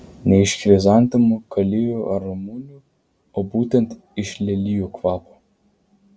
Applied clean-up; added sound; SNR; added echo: none; none; none; none.